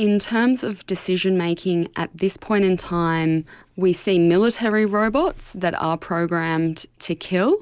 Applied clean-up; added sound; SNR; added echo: none; none; none; none.